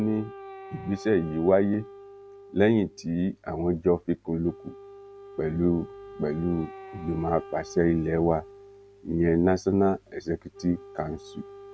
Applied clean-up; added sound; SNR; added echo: none; Wind instrument, woodwind instrument; 18 dB; none.